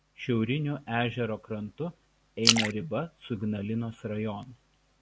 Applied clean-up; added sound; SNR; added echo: none; Splash, splatter; 0 dB; none.